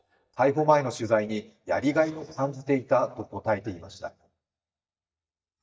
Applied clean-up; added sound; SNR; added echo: neural mask model DeepFilterNet 3.